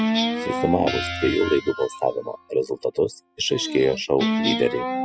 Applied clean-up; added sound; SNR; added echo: classical method spectral subtraction.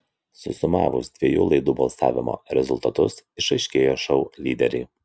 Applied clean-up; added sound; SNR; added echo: none; none; none; none.